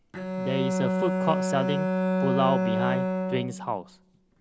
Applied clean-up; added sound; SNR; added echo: none; Bowed string instrument; -3 dB; none.